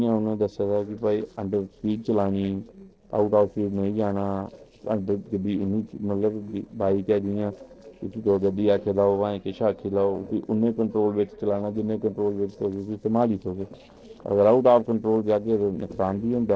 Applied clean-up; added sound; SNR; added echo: neural separator model SepFormer DNS4.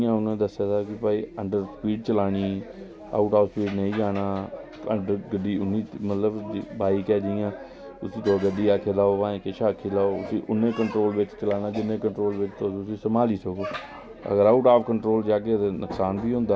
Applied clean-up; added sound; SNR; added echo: none; none; none; none.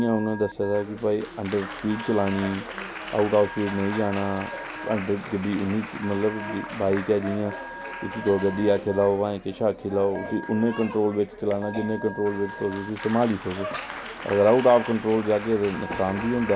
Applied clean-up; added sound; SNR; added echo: none; Applause + Telephone; 13 dB; none.